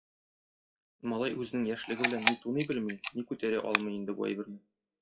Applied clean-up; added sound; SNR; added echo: classical method WPE with log-MMSE.